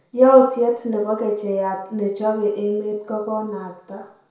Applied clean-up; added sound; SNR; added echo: none; none; none; reverberation time 0.6 s.